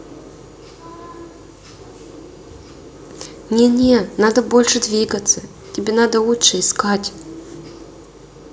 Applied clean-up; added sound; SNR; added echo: none; none; none; none.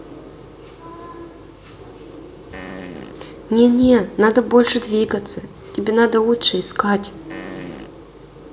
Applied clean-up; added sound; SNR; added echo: none; Fart; 16 dB; none.